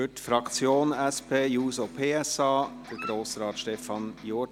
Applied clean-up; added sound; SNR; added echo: none; Electric guitar + Dog; 16 dB; none.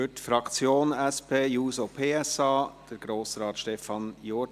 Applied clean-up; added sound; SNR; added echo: none; none; none; none.